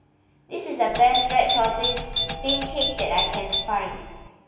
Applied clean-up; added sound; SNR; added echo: none; Doorbell; -3 dB; reverberation time 1.4 s.